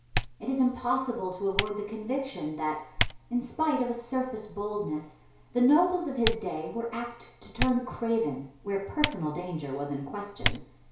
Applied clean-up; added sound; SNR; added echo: none; Typing; 5 dB; reverberation time 0.6 s.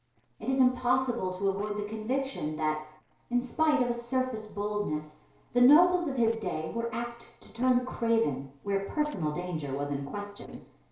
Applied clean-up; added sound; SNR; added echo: neural separator model SepFormer DNS4.